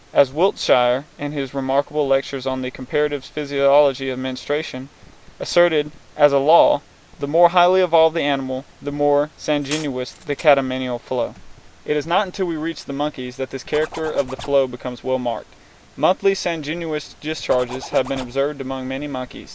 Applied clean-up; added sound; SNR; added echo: none; Zipper (clothing) + Glass; 16 dB; none.